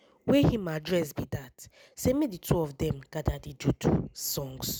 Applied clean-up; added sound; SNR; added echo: none; none; none; none.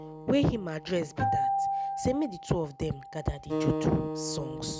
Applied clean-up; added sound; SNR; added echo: none; Acoustic guitar + Acoustic guitar; 2 dB; none.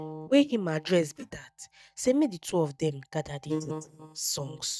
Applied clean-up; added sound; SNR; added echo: neural mask model DeepFilterNet 3.